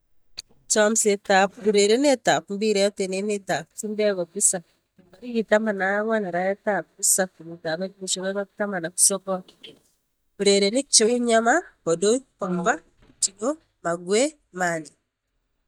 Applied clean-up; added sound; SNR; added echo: neural mask model DeepFilterNet 3.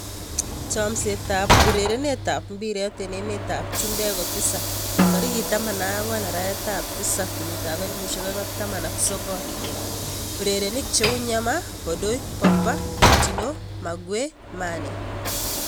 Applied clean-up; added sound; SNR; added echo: none; Drum + Sliding door / Train; -2 dB; none.